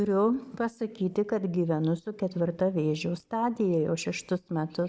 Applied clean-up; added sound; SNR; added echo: none; none; none; none.